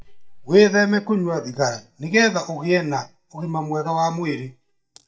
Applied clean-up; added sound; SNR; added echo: neural mask model DeepFilterNet 3.